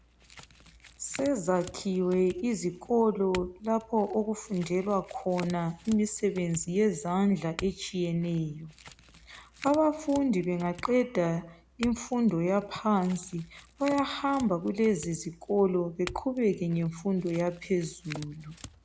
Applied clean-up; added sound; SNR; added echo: none; Chink, clink / Domestic sounds, home sounds; 19 dB; none.